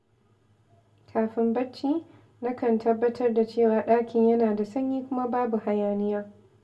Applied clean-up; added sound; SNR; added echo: none; none; none; reverberation time 0.1 s.